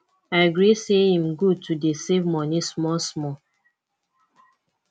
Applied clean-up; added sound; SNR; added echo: none; none; none; none.